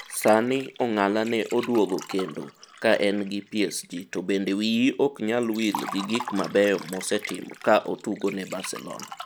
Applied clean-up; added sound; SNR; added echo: none; Liquid; 15 dB; none.